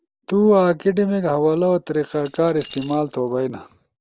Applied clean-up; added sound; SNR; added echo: none; Keys jangling; 12 dB; none.